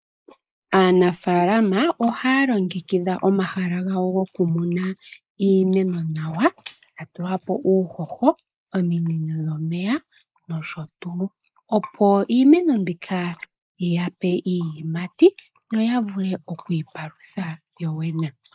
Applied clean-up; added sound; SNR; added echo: neural mask model Resemble Enhance denoiser.